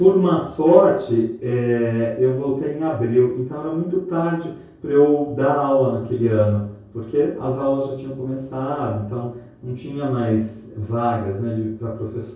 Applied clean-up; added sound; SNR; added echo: none; none; none; reverberation time 0.6 s.